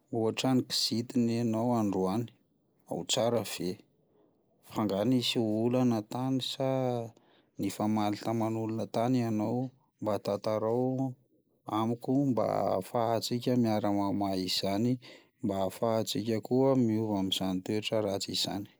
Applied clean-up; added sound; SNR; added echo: neural mask model Resemble Enhance denoiser.